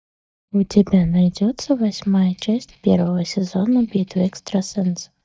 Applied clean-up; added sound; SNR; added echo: neural mask model DeepFilterNet 3.